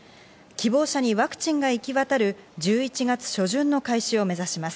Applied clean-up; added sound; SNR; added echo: none; none; none; none.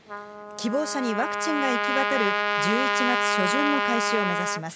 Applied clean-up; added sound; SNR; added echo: none; Trumpet; -3 dB; none.